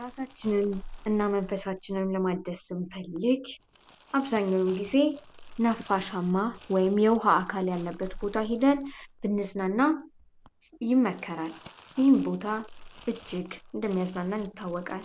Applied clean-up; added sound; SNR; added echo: none; Crumpling, crinkling; 20 dB; none.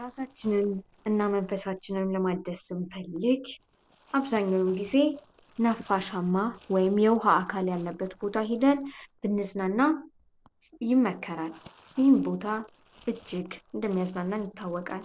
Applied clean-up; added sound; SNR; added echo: neural separator model SepFormer DNS4.